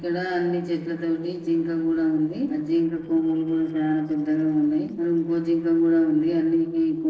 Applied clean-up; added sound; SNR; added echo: neural separator model SepFormer DNS4.